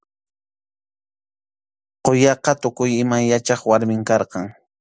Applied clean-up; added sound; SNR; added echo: none; none; none; none.